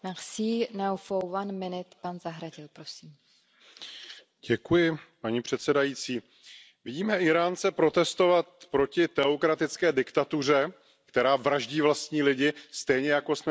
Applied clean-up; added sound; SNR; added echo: none; none; none; none.